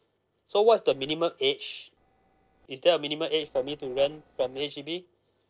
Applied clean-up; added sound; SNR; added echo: neural separator model SepFormer DNS4.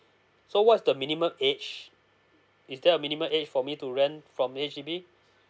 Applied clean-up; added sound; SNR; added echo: none; none; none; none.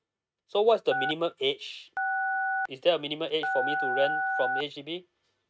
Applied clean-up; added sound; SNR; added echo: neural mask model RNNoise.